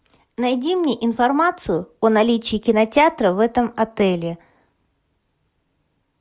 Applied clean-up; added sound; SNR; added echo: none; none; none; none.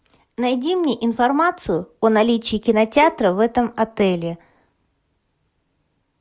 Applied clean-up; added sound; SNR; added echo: none; Bowed string instrument; 20 dB; none.